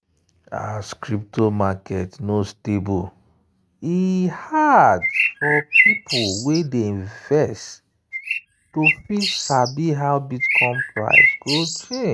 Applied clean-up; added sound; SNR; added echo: neural mask model RNNoise.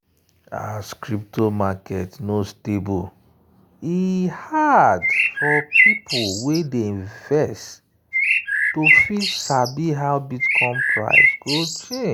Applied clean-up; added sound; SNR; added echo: none; Bird; -4 dB; none.